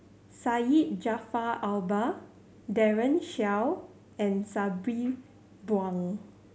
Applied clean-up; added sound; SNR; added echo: none; none; none; none.